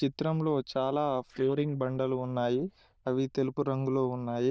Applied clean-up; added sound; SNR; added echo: neural diffusion model UNIVERSE++.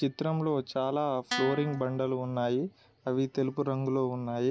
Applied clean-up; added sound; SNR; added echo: none; Guitar; 8 dB; none.